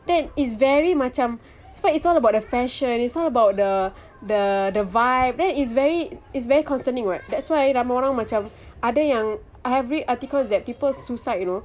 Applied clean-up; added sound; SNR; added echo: none; none; none; none.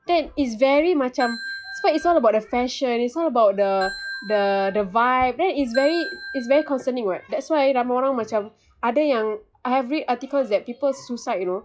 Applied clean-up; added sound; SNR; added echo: classical method log-MMSE.